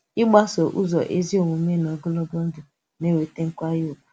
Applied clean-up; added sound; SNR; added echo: none; none; none; none.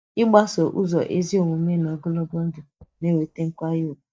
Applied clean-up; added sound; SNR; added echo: neural mask model DeepFilterNet 3.